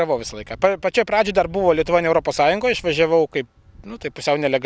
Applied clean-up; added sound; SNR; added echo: none; none; none; none.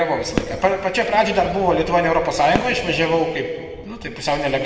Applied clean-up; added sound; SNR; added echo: none; Fireworks; 13 dB; reverberation time 1.5 s.